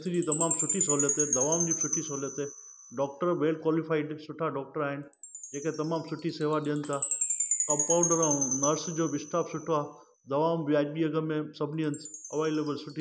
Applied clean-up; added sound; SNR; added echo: none; Chime; 3 dB; none.